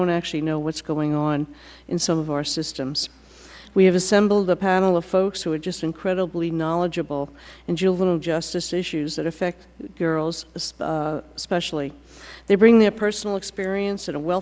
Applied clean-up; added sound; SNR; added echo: none; none; none; none.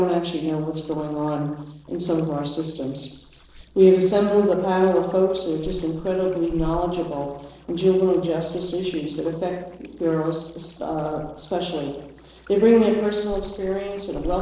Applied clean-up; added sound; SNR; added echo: neural separator model SepFormer DNS4.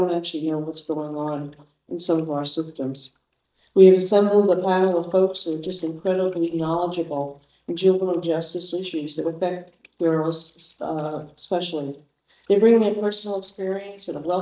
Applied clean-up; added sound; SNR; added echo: neural mask model DeepFilterNet 3.